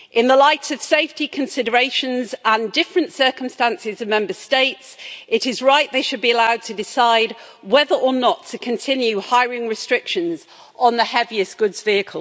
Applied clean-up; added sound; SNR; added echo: none; none; none; none.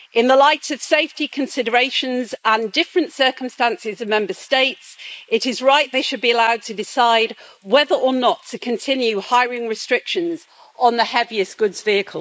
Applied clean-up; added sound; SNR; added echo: neural mask model Resemble Enhance denoiser.